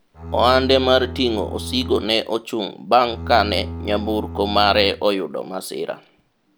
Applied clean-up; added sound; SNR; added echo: none; Bowed string instrument; 10 dB; none.